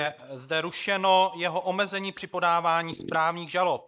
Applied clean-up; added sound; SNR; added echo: neural mask model Resemble Enhance denoiser.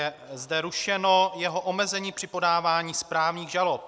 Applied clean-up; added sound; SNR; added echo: none; none; none; none.